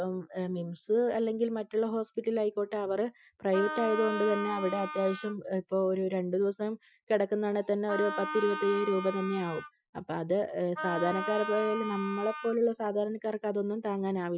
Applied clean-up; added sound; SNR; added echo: classical method Wiener filter.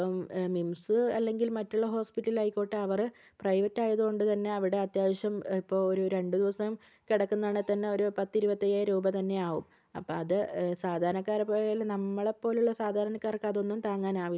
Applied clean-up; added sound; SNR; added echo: none; none; none; none.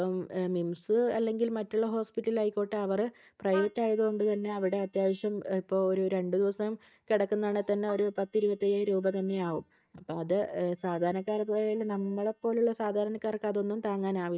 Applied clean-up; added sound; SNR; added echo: neural mask model DeepFilterNet 3.